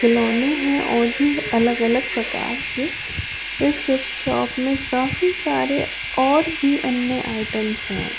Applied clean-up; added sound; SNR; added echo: none; Train; 7 dB; none.